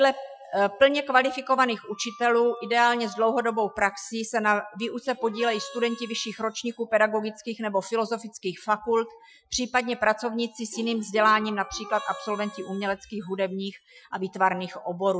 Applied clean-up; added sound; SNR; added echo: classical method Wiener filter.